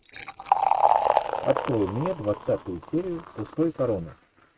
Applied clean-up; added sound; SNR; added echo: neural mask model RNNoise.